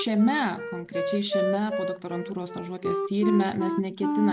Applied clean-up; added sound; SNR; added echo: none; Wind instrument, woodwind instrument; 3 dB; none.